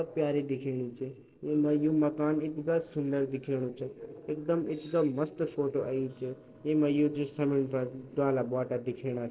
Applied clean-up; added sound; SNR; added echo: neural separator model SepFormer DNS4.